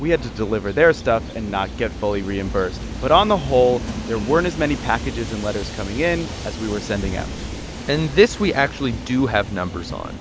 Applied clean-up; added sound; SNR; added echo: none; Train; 9 dB; none.